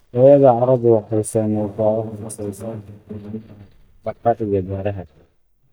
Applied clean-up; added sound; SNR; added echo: neural mask model DeepFilterNet 3.